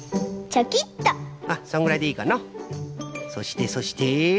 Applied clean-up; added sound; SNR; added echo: none; none; none; none.